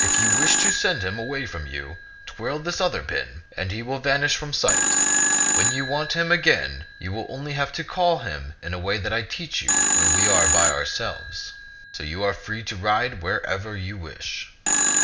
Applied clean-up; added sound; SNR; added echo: none; Telephone; -2 dB; none.